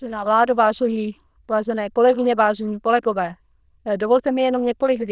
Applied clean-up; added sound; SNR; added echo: neural diffusion model UNIVERSE++.